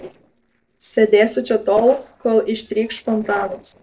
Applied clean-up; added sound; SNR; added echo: neural separator model SepFormer DNS4.